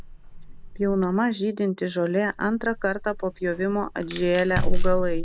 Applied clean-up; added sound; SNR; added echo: none; Fire; 1 dB; none.